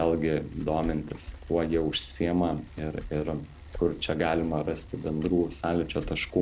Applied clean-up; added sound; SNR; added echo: none; Bicycle; 15 dB; none.